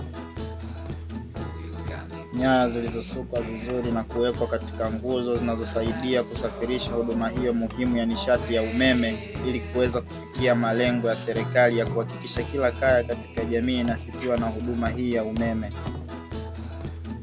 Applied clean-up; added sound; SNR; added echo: none; Guitar; 6 dB; none.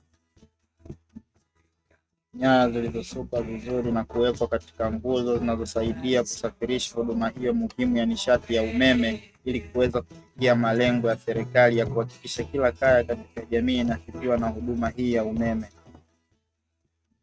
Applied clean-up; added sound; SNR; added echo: neural mask model RNNoise.